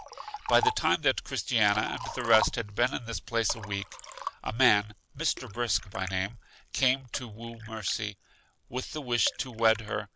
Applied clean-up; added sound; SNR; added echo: none; Liquid; 11 dB; none.